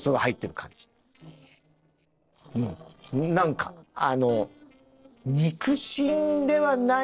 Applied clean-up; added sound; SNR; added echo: neural separator model SepFormer DNS4.